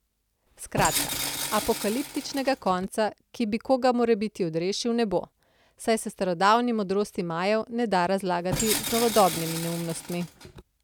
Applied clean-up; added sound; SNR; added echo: none; Tools; 6 dB; none.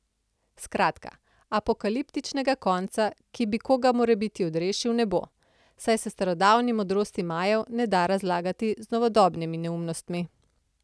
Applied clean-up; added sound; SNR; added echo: none; none; none; none.